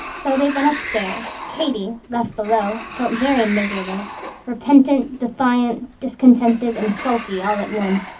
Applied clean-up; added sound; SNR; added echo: none; Sliding door; 12 dB; reverberation time 0.3 s.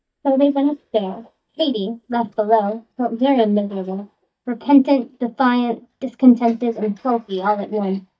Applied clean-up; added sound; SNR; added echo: neural mask model DeepFilterNet 3.